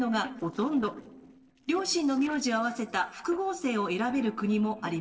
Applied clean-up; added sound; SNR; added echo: neural separator model SepFormer DNS4.